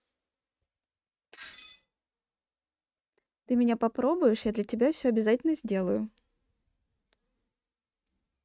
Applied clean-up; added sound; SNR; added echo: neural mask model RNNoise.